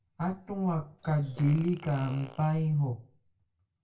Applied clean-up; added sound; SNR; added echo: none; Fart; 20 dB; reverberation time 0.2 s.